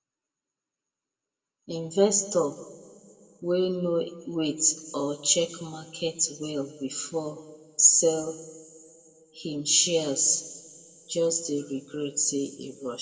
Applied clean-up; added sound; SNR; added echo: none; none; none; reverberation time 1.6 s.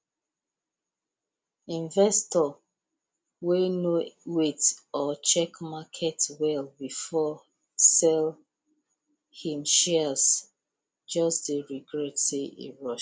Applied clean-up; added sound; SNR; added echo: none; none; none; none.